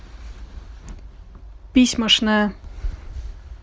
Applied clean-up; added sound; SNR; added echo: none; none; none; none.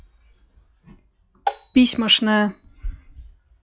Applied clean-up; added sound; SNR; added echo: classical method log-MMSE.